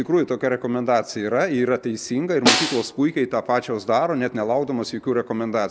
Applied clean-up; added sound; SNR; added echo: none; Snare drum; 3 dB; none.